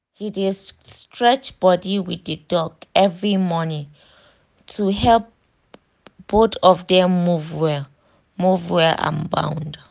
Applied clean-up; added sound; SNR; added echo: none; none; none; none.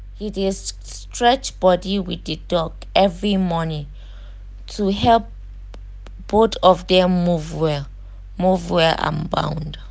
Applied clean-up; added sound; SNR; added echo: none; Mechanical fan; 15 dB; none.